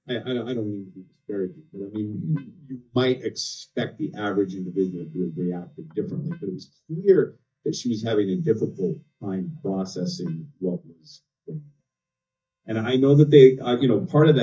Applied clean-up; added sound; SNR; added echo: neural mask model DeepFilterNet 3.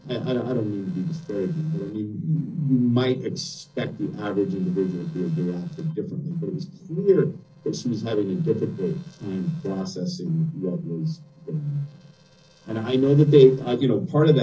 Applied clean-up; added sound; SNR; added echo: neural separator model SepFormer DNS4.